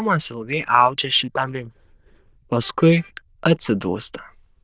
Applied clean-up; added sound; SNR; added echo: neural diffusion model UNIVERSE++.